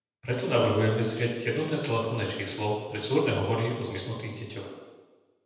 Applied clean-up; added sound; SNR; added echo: none; none; none; reverberation time 1.0 s.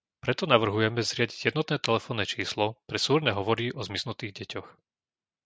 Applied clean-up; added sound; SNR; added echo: none; none; none; none.